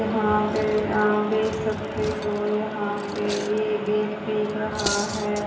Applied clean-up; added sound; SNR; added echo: none; Cutlery, silverware; 15 dB; reverberation time 1.0 s.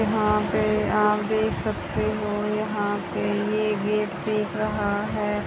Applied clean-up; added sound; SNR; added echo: none; none; none; none.